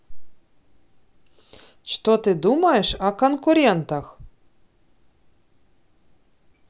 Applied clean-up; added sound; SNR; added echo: none; none; none; none.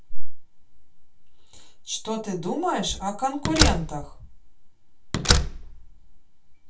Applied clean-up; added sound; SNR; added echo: none; Slam; 2 dB; reverberation time 0.2 s.